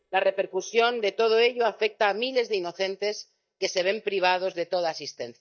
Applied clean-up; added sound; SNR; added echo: neural mask model DeepFilterNet 3.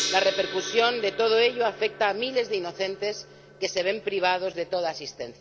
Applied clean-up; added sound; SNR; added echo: none; Gong; 12 dB; none.